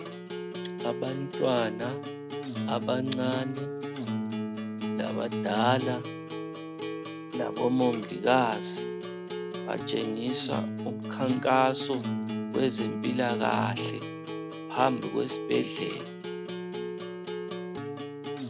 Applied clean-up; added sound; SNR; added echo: none; Acoustic guitar; 3 dB; none.